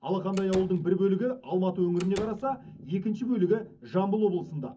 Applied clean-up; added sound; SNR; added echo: none; Slam; 17 dB; reverberation time 0.3 s.